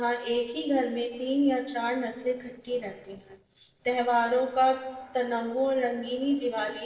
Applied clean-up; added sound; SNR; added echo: neural separator model SepFormer DNS4.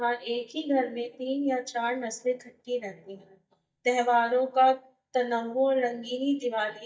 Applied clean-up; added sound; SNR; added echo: neural mask model DeepFilterNet 3.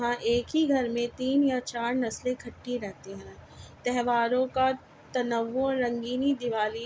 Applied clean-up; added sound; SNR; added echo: none; none; none; none.